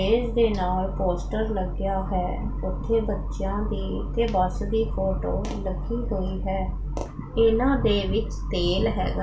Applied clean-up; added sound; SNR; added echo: none; none; none; reverberation time 0.3 s.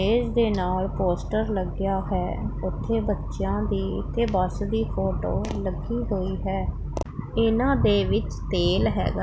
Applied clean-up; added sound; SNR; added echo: none; none; none; none.